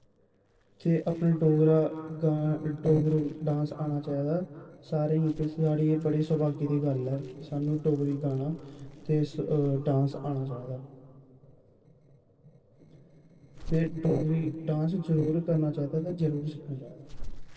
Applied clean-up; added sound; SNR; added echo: neural separator model SepFormer DNS4.